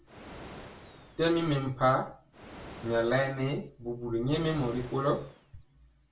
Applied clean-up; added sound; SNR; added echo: none; Animal; 18 dB; reverberation time 0.1 s.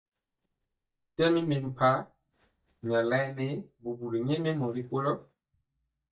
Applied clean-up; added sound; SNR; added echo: neural mask model DeepFilterNet 3.